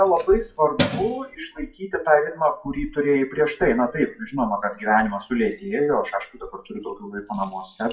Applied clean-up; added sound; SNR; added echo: classical method WPE with log-MMSE.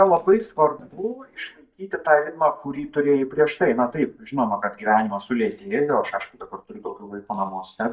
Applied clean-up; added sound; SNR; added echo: neural mask model DeepFilterNet 3.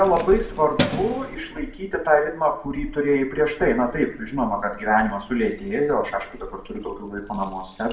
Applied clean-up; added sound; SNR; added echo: none; Keys jangling; 13 dB; reverberation time 0.6 s.